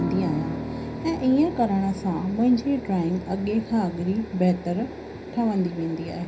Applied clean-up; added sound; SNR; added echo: none; Piano; 11 dB; reverberation time 0.5 s.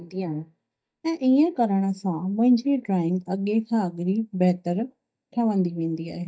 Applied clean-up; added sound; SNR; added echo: neural mask model DeepFilterNet 3.